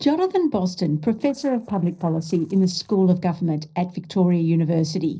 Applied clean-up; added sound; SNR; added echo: neural separator model SepFormer DNS4.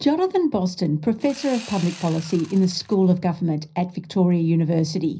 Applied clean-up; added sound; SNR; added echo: none; Sawing; 19 dB; reverberation time 0.4 s.